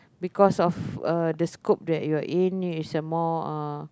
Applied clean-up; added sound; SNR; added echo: none; none; none; none.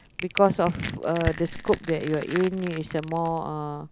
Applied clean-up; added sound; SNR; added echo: none; Crushing; 9 dB; none.